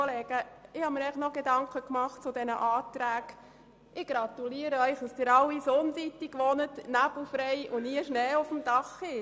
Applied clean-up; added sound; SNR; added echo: none; none; none; none.